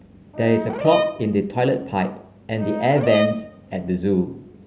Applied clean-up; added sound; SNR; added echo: none; Brass instrument; 4 dB; none.